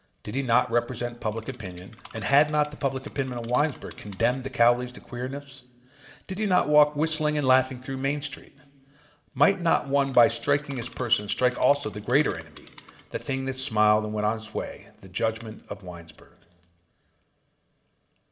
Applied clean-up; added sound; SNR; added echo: none; Insect; 19 dB; reverberation time 1.1 s.